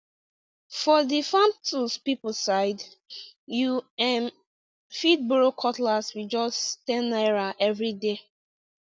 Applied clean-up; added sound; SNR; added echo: none; none; none; none.